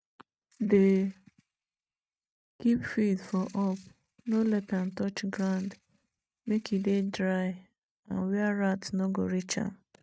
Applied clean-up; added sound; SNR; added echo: neural mask model RNNoise.